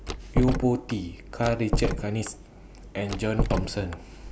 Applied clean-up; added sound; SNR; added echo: none; Door; 2 dB; none.